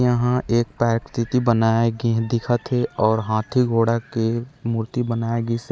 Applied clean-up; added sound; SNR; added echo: none; none; none; none.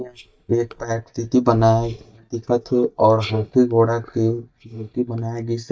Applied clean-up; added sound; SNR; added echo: neural mask model DeepFilterNet 3.